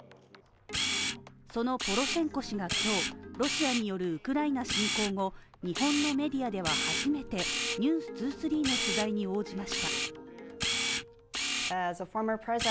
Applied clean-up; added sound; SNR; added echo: none; Camera; 2 dB; none.